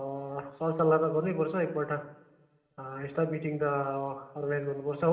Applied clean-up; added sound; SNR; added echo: none; none; none; reverberation time 1.7 s.